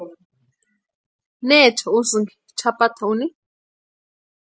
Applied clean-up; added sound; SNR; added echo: none; none; none; none.